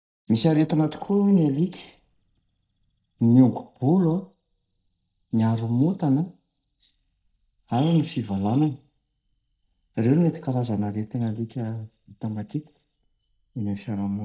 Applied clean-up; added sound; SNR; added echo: neural mask model DeepFilterNet 3.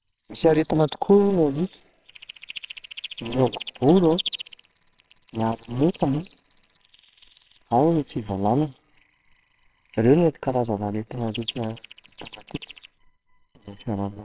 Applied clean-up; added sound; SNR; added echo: neural separator model SepFormer WHAMR!.